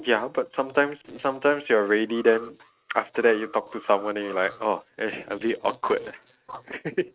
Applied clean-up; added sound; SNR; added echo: neural mask model RNNoise.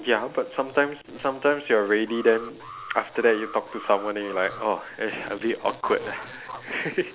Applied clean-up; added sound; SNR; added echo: none; Alarm; 16 dB; none.